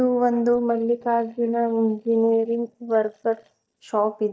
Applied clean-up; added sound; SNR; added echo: neural mask model DeepFilterNet 3.